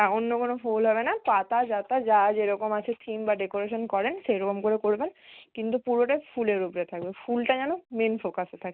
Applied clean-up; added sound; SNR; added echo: none; none; none; none.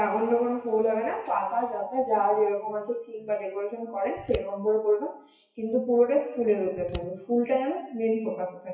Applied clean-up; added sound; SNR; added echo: classical method WPE with log-MMSE.